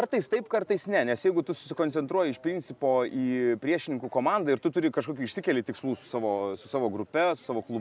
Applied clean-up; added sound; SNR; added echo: none; none; none; none.